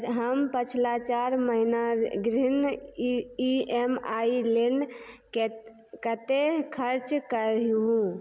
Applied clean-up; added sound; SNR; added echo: none; none; none; none.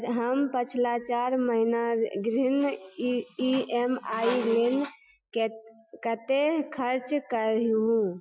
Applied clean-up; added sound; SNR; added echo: classical method Wiener filter.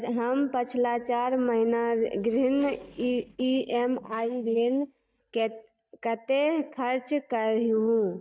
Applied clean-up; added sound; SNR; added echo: neural mask model DeepFilterNet 3.